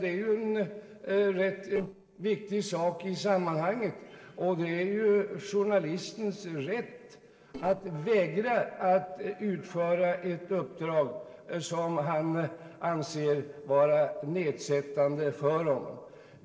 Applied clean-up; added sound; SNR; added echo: neural separator model SepFormer DNS4.